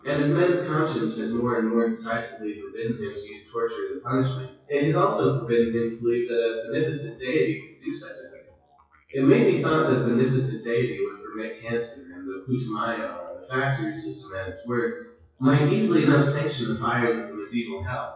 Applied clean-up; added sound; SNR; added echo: classical method WPE with log-MMSE.